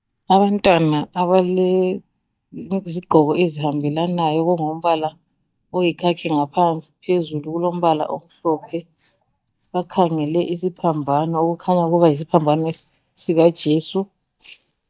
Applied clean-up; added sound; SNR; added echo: neural mask model DeepFilterNet 3.